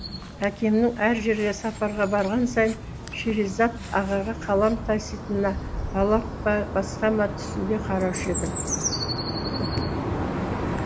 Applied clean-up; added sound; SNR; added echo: none; Chirp, tweet; 5 dB; none.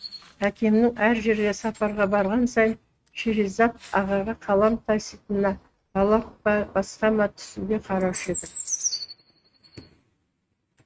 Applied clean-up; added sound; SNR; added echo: neural mask model RNNoise.